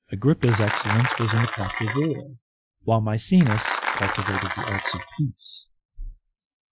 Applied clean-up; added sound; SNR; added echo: classical method Wiener filter.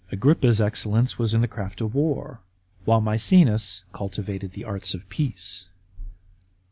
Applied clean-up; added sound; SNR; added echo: none; none; none; none.